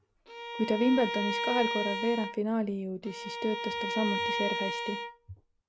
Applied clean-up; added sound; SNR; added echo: none; Bowed string instrument; 3 dB; none.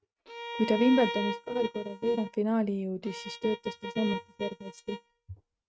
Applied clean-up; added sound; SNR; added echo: neural mask model RNNoise.